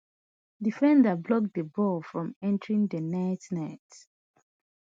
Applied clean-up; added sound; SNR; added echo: none; none; none; none.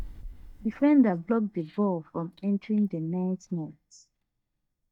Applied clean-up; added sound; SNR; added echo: neural mask model DeepFilterNet 3.